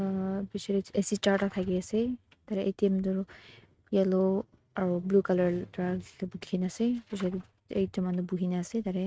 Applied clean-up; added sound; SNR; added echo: neural mask model RNNoise.